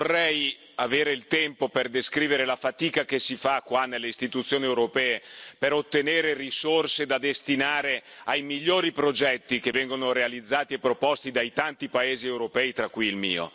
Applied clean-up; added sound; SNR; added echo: none; none; none; none.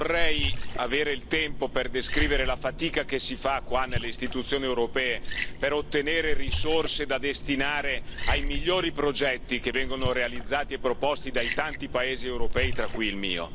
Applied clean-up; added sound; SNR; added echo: none; Liquid; 1 dB; none.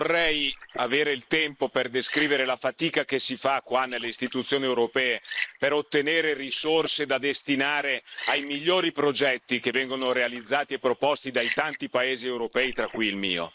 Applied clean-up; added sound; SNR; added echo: neural mask model Resemble Enhance denoiser.